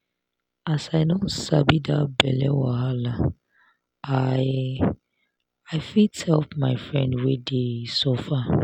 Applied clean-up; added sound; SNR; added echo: none; none; none; none.